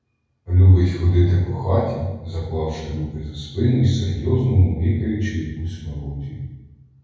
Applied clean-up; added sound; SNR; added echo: none; none; none; reverberation time 1.3 s.